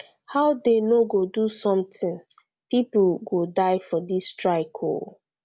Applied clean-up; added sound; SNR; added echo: none; none; none; none.